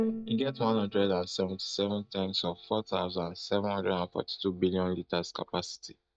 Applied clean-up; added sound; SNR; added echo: neural mask model DeepFilterNet 3.